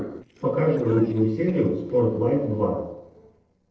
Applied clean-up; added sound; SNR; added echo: neural separator model SepFormer DNS4.